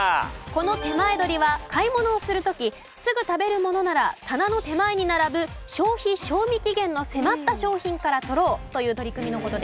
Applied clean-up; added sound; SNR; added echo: none; none; none; none.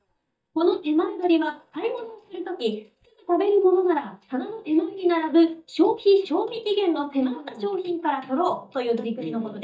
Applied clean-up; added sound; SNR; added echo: neural mask model DeepFilterNet 3.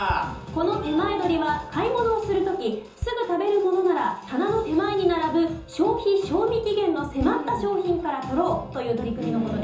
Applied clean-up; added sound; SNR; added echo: none; Bass drum; 18 dB; reverberation time 0.6 s.